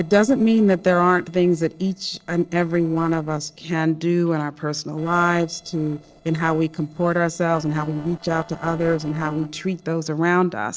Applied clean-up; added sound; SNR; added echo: neural separator model SepFormer DNS4.